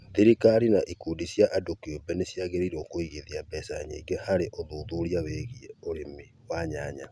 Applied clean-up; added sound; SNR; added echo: none; none; none; none.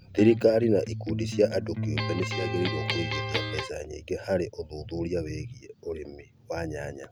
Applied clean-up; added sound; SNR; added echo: none; Electric guitar; 3 dB; none.